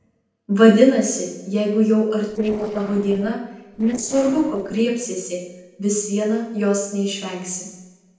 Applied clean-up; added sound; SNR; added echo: neural separator model SepFormer DNS4.